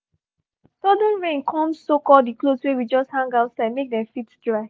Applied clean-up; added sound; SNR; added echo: none; none; none; none.